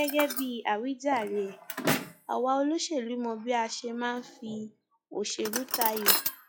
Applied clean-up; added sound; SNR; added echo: classical method log-MMSE.